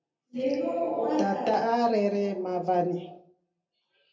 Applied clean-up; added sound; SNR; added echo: none; none; none; reverberation time 0.3 s.